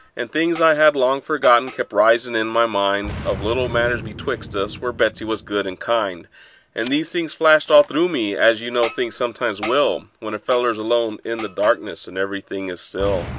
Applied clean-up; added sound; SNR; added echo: none; Boom; 16 dB; none.